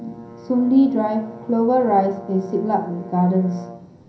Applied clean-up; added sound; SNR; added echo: none; Brass instrument; 18 dB; reverberation time 0.6 s.